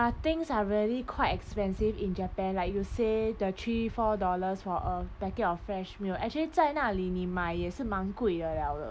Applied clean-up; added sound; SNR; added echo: none; none; none; none.